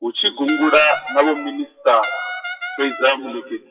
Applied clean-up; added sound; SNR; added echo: classical method WPE with log-MMSE.